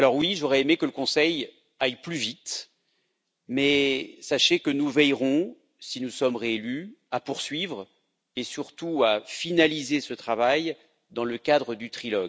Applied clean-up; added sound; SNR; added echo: none; none; none; none.